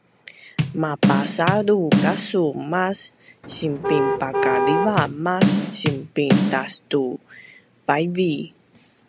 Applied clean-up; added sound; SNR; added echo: none; Bass drum / Snare drum + Car; -2 dB; none.